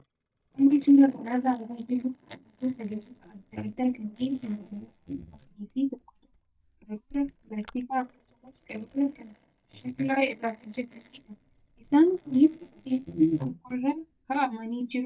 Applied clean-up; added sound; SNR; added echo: neural mask model DeepFilterNet 3.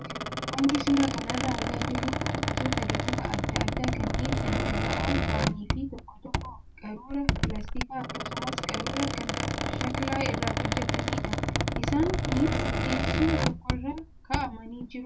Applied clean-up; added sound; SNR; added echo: none; Squeak; -3 dB; reverberation time 0.1 s.